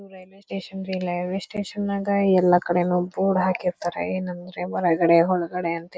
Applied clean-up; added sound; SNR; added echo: neural mask model Resemble Enhance denoiser.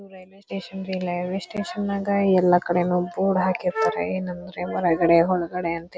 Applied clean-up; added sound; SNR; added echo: none; Wind instrument, woodwind instrument; 5 dB; none.